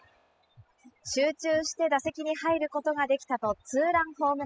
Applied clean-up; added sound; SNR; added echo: classical method spectral subtraction.